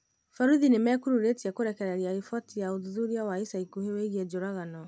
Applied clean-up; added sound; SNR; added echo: none; none; none; none.